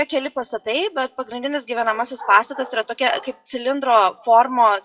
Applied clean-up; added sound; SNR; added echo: classical method WPE with log-MMSE.